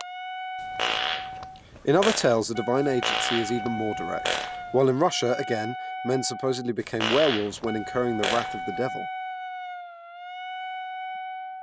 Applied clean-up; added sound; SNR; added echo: none; Wind instrument, woodwind instrument + Fart; 4 dB; none.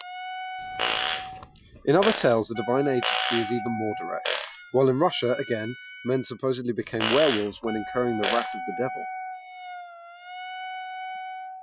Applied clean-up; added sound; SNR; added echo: classical method Wiener filter.